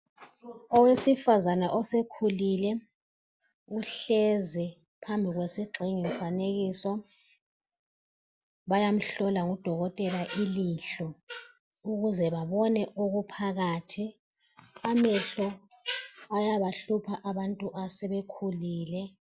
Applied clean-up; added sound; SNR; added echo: none; none; none; none.